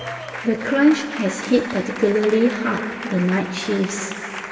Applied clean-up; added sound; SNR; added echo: none; Applause; 11 dB; reverberation time 2.3 s.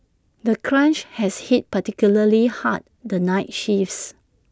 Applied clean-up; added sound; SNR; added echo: none; none; none; none.